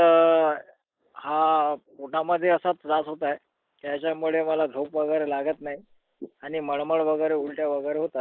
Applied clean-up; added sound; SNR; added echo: neural mask model Resemble Enhance denoiser.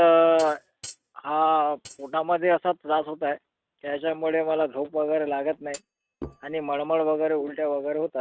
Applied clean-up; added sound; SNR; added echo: neural mask model RNNoise.